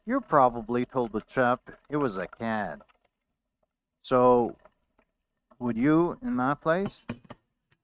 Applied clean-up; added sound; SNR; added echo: neural mask model RNNoise.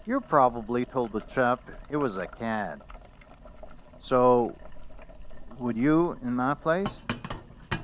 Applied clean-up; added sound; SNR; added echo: none; Boiling; 13 dB; none.